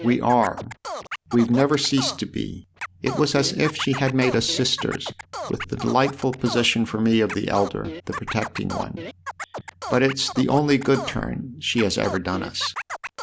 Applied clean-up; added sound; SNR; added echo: none; Scratching (performance technique); 12 dB; none.